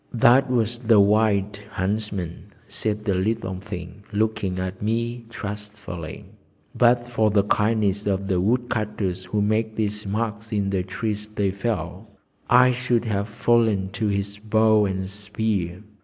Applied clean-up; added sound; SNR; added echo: none; none; none; none.